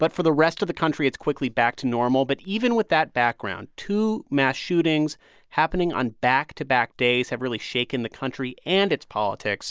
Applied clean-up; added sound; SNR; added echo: none; none; none; none.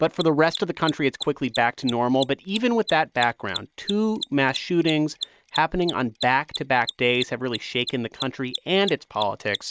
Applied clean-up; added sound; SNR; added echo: neural mask model RNNoise.